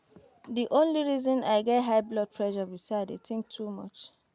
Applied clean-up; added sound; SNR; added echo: none; none; none; none.